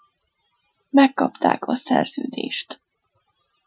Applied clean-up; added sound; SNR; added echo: classical method Wiener filter.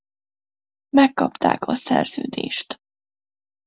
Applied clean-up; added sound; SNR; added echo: none; none; none; none.